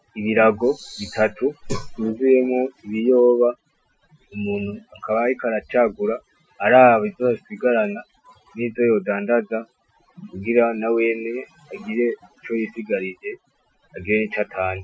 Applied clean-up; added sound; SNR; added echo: classical method Wiener filter.